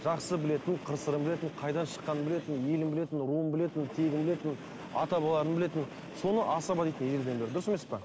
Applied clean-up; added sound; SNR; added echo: none; Train; 13 dB; none.